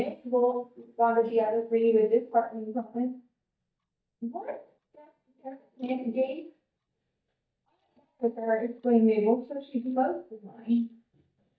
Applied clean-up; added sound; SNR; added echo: neural mask model DeepFilterNet 3.